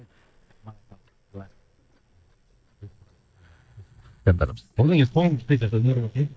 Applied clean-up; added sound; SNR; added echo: neural mask model DeepFilterNet 3.